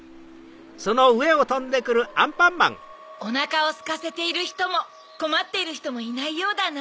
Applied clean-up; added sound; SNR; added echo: none; none; none; none.